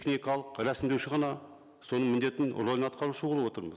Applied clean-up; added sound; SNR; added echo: none; none; none; none.